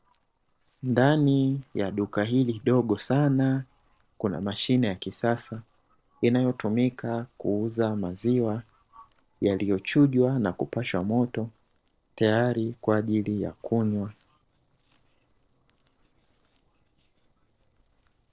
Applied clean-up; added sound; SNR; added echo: neural separator model SepFormer DNS4.